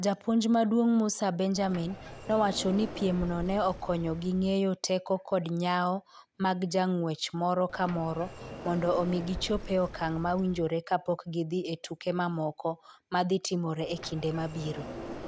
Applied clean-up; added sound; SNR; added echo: none; Sliding door; 15 dB; none.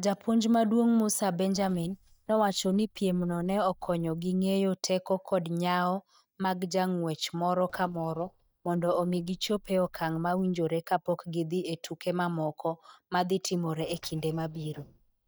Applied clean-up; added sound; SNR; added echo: neural mask model DeepFilterNet 3.